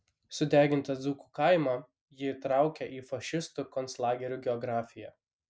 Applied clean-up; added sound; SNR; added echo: none; none; none; none.